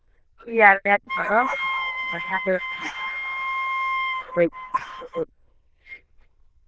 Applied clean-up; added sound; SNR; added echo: neural diffusion model UNIVERSE++.